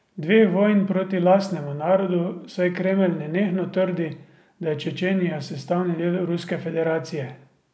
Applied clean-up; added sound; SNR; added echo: none; none; none; none.